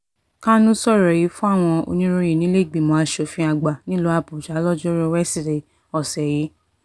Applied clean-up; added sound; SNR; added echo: none; none; none; none.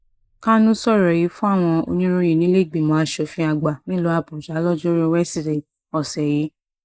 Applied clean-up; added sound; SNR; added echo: neural mask model Resemble Enhance denoiser.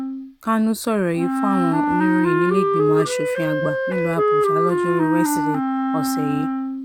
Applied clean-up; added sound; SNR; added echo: none; Wind instrument, woodwind instrument; -3 dB; none.